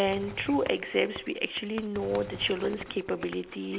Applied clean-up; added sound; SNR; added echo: none; Writing + Gunshot, gunfire; 15 dB; none.